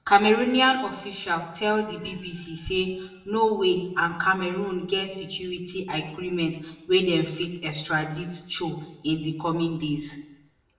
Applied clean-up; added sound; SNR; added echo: none; none; none; reverberation time 0.9 s.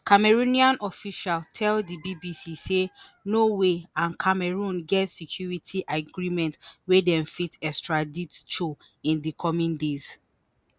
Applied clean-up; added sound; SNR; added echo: none; none; none; none.